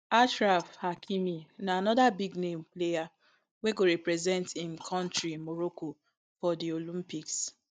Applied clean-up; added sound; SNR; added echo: neural mask model DeepFilterNet 3.